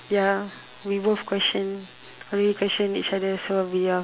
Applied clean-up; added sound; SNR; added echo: none; none; none; none.